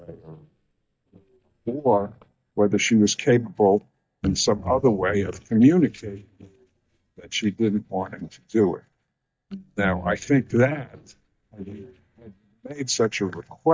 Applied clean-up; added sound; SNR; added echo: neural mask model DeepFilterNet 3.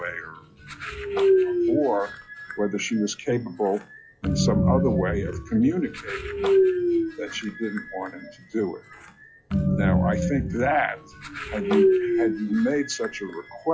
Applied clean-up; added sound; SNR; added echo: classical method log-MMSE.